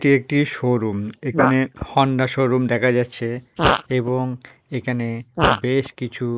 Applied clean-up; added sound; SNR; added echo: neural mask model Resemble Enhance denoiser.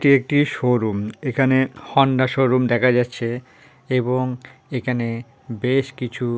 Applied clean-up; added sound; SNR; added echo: none; none; none; none.